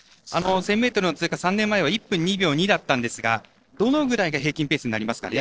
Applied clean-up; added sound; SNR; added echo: neural separator model SepFormer DNS4.